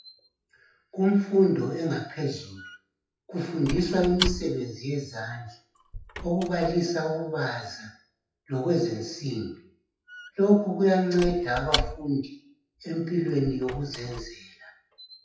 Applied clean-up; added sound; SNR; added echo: classical method WPE with log-MMSE.